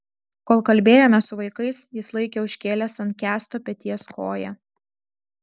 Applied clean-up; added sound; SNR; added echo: none; none; none; none.